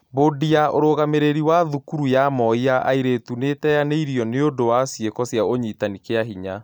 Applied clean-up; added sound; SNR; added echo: none; none; none; none.